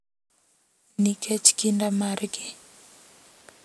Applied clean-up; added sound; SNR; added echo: none; none; none; none.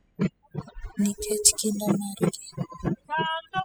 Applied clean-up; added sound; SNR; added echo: classical method spectral subtraction.